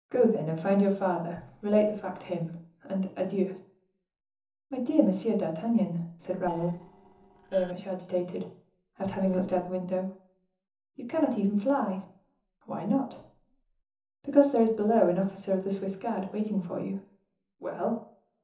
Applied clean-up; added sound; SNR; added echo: neural separator model SepFormer DNS4.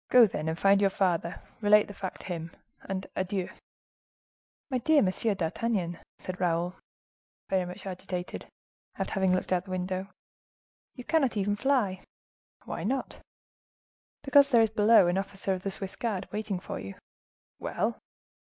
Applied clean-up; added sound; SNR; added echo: none; none; none; none.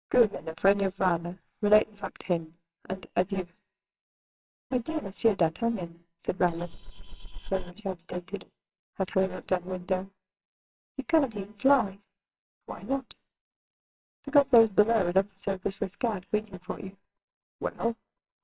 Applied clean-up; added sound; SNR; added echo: neural separator model SepFormer WHAMR!.